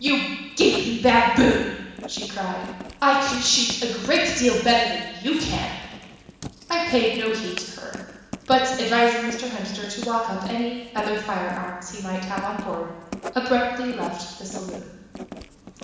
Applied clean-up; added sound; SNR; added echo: none; Writing; 15 dB; reverberation time 1.1 s.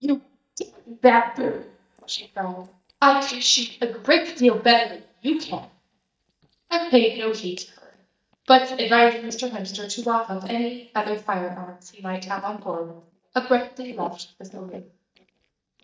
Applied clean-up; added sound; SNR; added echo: neural mask model DeepFilterNet 3.